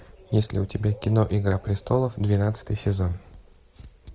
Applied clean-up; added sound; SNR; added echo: none; none; none; none.